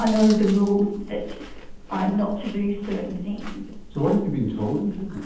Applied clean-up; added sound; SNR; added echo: none; Chewing, mastication; 14 dB; reverberation time 0.8 s.